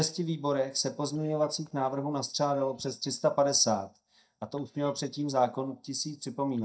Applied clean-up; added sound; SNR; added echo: neural mask model DeepFilterNet 3.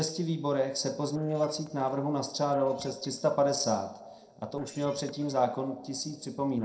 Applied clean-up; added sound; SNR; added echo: neural separator model SepFormer DNS4.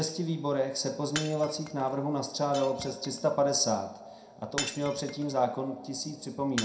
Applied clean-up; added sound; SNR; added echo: none; Shatter; 13 dB; reverberation time 0.4 s.